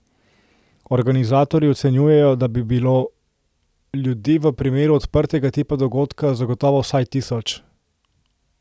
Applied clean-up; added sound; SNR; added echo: none; none; none; none.